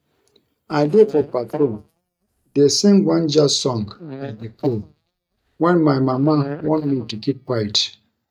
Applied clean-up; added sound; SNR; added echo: neural mask model DeepFilterNet 3.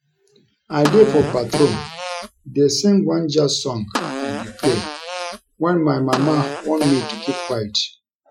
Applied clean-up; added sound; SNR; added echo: classical method Wiener filter.